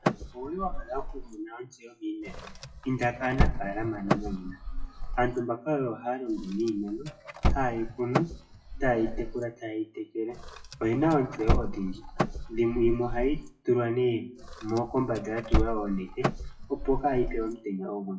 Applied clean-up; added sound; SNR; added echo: classical method WPE with log-MMSE.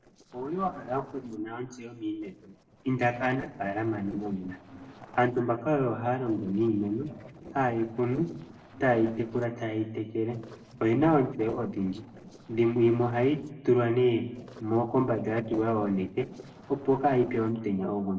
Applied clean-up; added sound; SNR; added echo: neural separator model SepFormer DNS4.